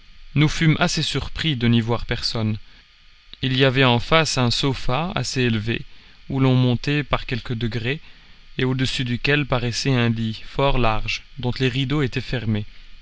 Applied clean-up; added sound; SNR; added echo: none; none; none; none.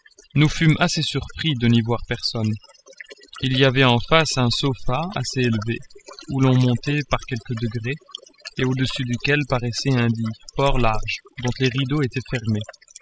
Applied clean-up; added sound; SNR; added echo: classical method spectral subtraction.